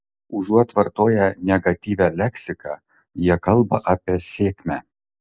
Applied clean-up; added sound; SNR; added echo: none; none; none; none.